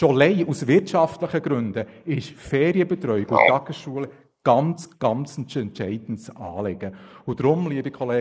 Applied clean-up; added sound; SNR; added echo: neural mask model Resemble Enhance denoiser.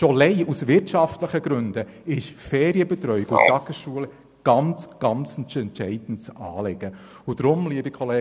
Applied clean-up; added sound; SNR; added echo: none; Frog; 3 dB; none.